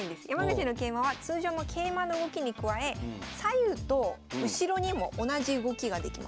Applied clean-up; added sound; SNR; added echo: none; none; none; none.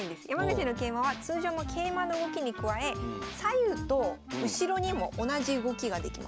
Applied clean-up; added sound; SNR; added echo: none; Wind instrument, woodwind instrument; 13 dB; none.